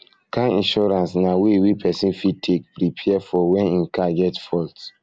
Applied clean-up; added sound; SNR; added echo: none; none; none; none.